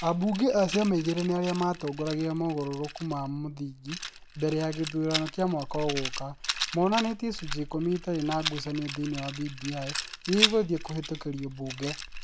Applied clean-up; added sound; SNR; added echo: none; Rattle; 7 dB; none.